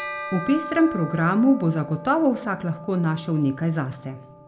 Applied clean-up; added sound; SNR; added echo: none; Bell; 14 dB; reverberation time 0.2 s.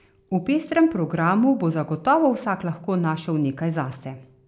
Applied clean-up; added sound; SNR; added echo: none; none; none; none.